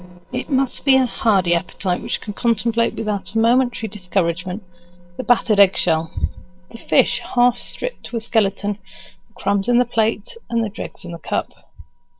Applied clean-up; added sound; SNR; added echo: neural separator model SepFormer DNS4.